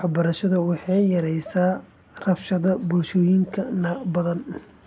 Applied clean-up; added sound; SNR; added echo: none; none; none; none.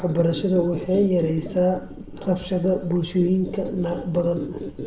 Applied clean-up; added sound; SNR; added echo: none; Squeak; 12 dB; reverberation time 0.6 s.